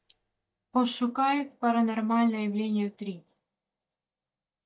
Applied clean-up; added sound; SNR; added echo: neural mask model DeepFilterNet 3.